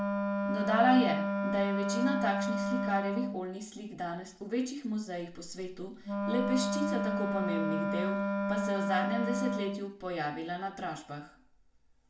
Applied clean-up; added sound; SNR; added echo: none; Wind instrument, woodwind instrument; 0 dB; reverberation time 0.4 s.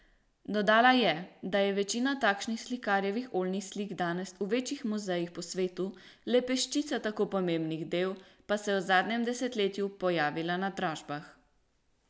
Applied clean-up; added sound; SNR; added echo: none; none; none; none.